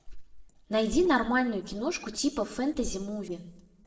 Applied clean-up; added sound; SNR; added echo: neural separator model SepFormer DNS4.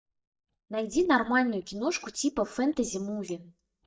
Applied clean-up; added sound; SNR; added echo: neural mask model DeepFilterNet 3.